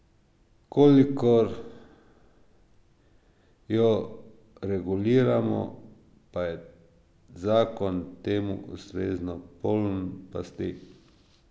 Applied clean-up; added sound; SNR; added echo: none; none; none; none.